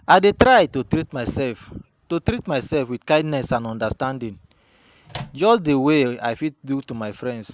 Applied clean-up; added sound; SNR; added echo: none; Microwave oven; 16 dB; none.